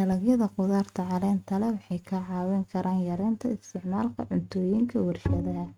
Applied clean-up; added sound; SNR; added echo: neural mask model RNNoise.